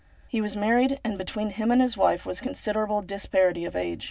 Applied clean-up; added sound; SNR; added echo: none; none; none; none.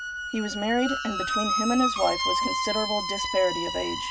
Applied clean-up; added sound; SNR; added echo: none; Squeak; 1 dB; none.